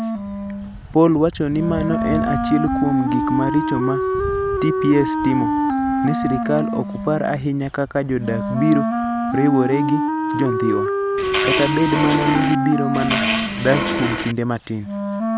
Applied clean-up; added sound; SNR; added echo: none; Wind instrument, woodwind instrument + Fart; 0 dB; none.